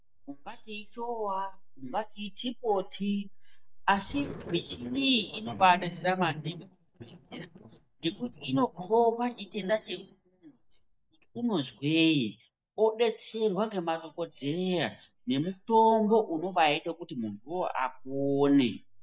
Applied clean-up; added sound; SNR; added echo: neural mask model DeepFilterNet 3.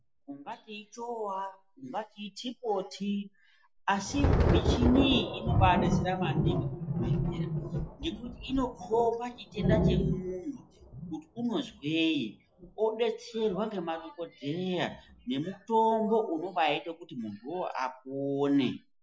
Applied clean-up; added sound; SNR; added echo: classical method log-MMSE.